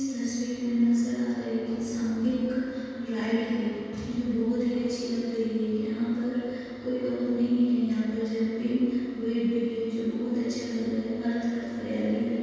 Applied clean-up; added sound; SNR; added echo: none; none; none; reverberation time 2.1 s.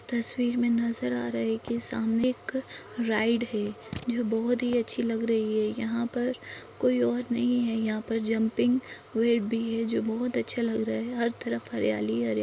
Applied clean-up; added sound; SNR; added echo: none; none; none; none.